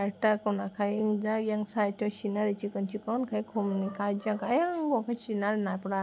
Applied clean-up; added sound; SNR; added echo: none; none; none; none.